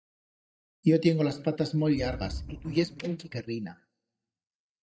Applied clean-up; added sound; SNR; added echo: neural mask model DeepFilterNet 3.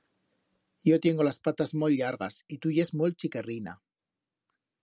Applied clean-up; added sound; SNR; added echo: none; none; none; none.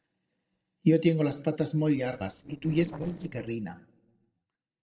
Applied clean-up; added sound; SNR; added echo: neural separator model SepFormer DNS4.